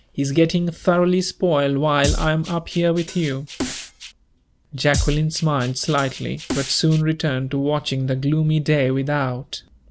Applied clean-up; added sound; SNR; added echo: none; Drum kit; 7 dB; none.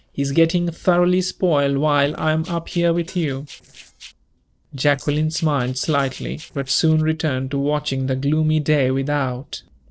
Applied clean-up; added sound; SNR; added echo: neural separator model SepFormer DNS4.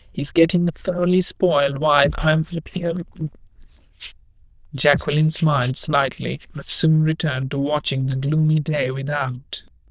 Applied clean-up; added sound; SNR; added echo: neural diffusion model UNIVERSE++.